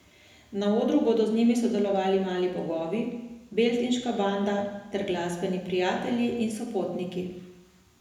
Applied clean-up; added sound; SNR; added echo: none; none; none; reverberation time 0.9 s.